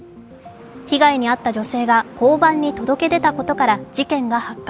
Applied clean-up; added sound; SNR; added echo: none; none; none; none.